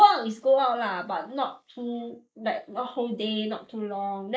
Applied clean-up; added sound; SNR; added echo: neural mask model Resemble Enhance denoiser.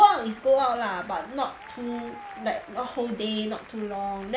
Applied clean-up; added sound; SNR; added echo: none; Applause; 19 dB; none.